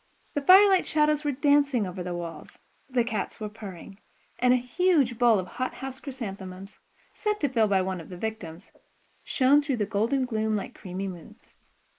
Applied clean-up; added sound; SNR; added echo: neural mask model Resemble Enhance denoiser.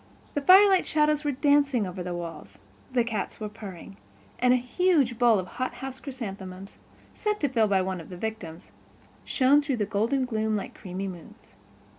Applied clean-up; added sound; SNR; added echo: none; none; none; none.